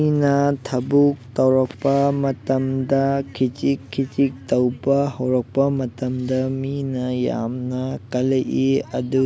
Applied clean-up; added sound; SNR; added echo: none; none; none; none.